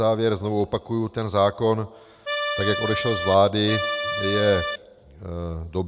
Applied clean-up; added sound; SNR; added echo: none; Accordion; 2 dB; none.